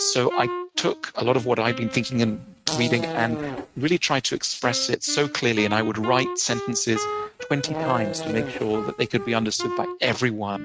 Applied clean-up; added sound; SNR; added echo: neural mask model RNNoise.